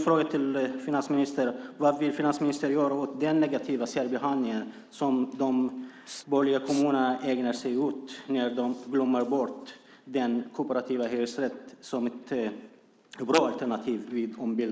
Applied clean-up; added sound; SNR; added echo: neural mask model Resemble Enhance denoiser.